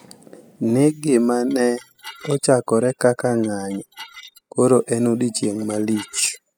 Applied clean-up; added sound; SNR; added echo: classical method spectral subtraction.